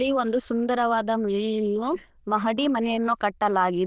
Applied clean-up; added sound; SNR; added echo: neural diffusion model UNIVERSE++.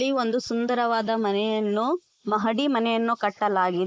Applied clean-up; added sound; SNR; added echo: neural mask model Resemble Enhance denoiser.